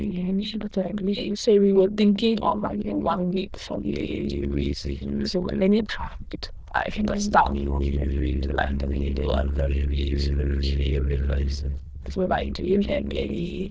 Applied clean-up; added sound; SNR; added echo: neural diffusion model UNIVERSE++.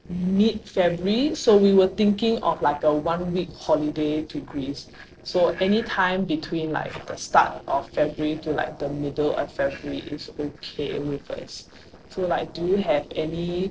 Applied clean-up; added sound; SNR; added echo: neural separator model SepFormer DNS4.